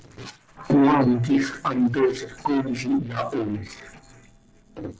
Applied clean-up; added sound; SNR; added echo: neural separator model SepFormer DNS4.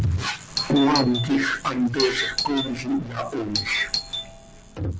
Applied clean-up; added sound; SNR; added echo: none; Doorbell; 7 dB; none.